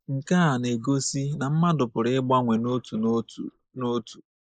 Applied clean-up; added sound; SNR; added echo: neural mask model Resemble Enhance denoiser.